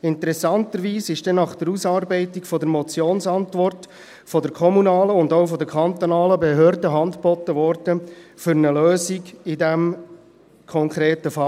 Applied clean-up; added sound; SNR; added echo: none; none; none; none.